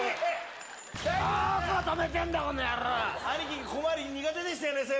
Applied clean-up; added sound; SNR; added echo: none; none; none; none.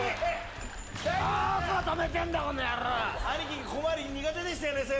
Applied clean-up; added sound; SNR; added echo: none; Engine; 12 dB; none.